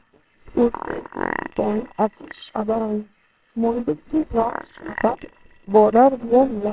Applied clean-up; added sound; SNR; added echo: neural separator model SepFormer WHAMR!.